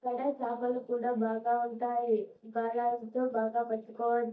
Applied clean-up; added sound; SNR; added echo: neural mask model DeepFilterNet 3.